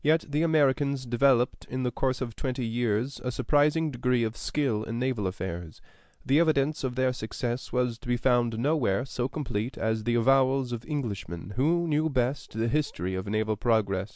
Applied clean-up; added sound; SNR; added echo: none; none; none; none.